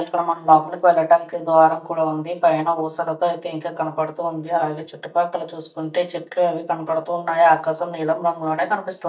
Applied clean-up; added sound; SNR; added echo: neural mask model DeepFilterNet 3.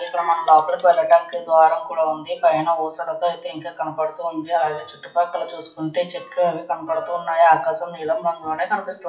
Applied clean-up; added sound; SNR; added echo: classical method WPE with log-MMSE.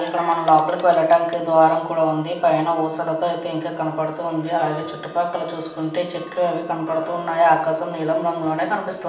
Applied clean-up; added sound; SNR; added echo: none; Tick-tock; 19 dB; reverberation time 0.6 s.